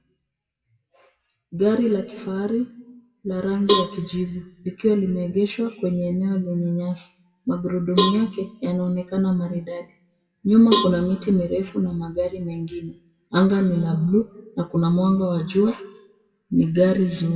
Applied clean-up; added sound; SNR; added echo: classical method WPE with log-MMSE.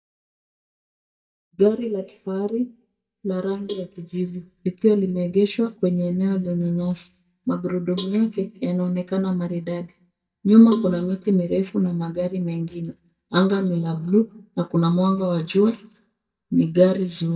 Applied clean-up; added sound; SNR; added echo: neural mask model DeepFilterNet 3.